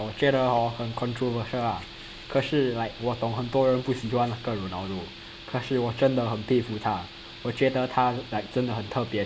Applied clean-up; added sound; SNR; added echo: none; none; none; none.